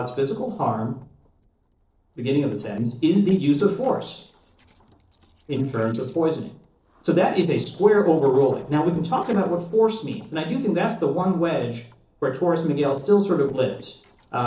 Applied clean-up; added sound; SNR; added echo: neural separator model SepFormer DNS4.